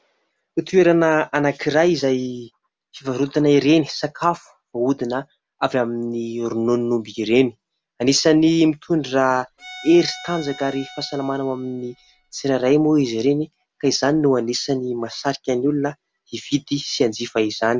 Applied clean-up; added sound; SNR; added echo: none; Bowed string instrument; 20 dB; none.